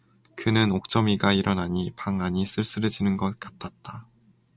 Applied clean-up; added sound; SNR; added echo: none; none; none; none.